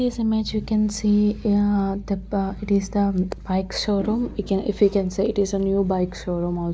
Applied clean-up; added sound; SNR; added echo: none; none; none; none.